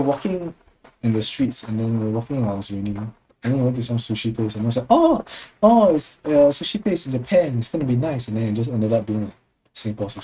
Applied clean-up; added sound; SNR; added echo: neural mask model RNNoise.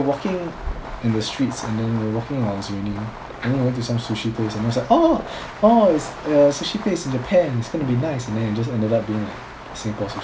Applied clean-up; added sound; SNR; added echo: none; Fireworks; 15 dB; none.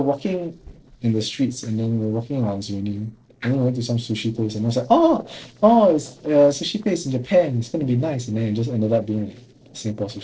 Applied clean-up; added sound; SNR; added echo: neural separator model SepFormer DNS4.